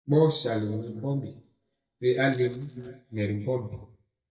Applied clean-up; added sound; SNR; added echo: neural mask model DeepFilterNet 3.